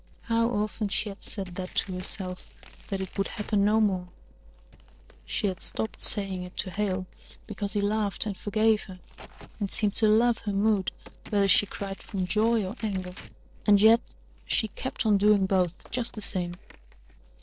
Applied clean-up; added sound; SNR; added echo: neural separator model SepFormer DNS4.